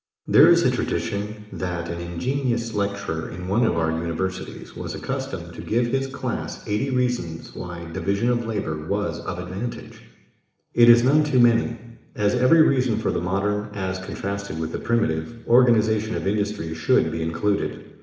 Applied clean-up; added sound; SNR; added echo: none; Brass instrument; 16 dB; reverberation time 0.9 s.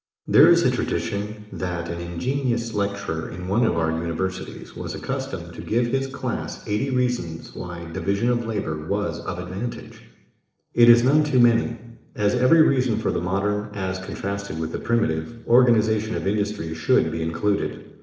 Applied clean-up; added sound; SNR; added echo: neural separator model SepFormer DNS4.